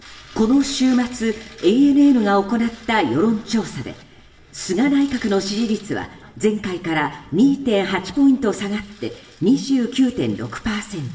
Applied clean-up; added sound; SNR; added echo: none; none; none; reverberation time 0.7 s.